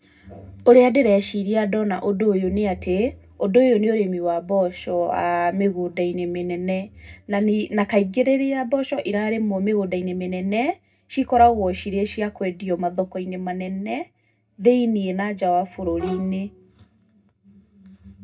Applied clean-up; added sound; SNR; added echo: none; Bowed string instrument; 12 dB; reverberation time 0.2 s.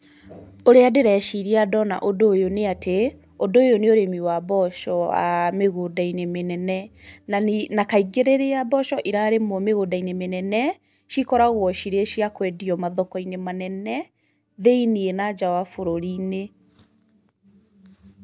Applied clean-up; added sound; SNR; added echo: none; none; none; none.